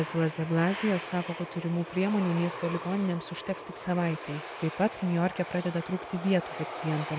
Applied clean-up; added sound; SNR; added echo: none; Aircraft; 10 dB; none.